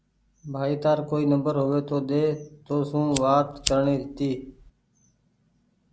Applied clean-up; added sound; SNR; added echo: none; Fire; 10 dB; none.